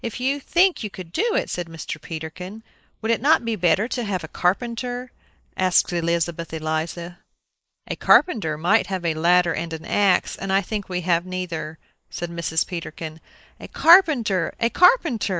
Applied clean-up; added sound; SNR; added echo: neural mask model Resemble Enhance denoiser.